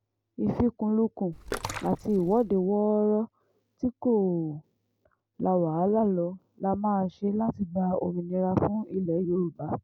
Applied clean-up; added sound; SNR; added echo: none; Splash, splatter; 12 dB; none.